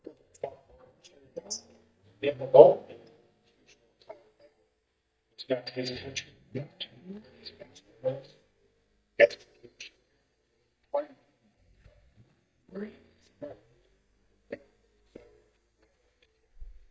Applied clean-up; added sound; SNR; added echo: neural mask model DeepFilterNet 3.